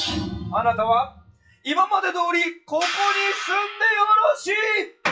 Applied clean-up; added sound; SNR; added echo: classical method WPE with log-MMSE.